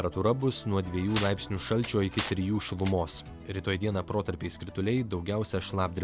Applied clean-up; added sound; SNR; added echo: none; Glass; 7 dB; none.